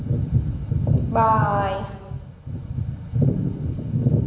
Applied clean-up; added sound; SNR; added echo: none; none; none; reverberation time 1.1 s.